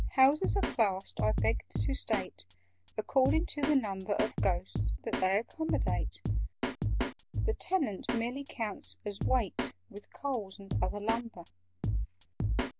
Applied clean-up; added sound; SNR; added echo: none; Drum kit; 0 dB; none.